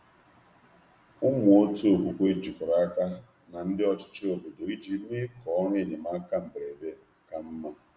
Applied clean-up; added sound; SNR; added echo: none; none; none; none.